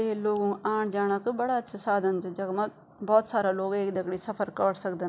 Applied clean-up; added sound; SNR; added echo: none; none; none; none.